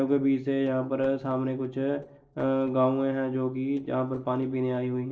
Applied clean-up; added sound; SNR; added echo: neural separator model SepFormer DNS4.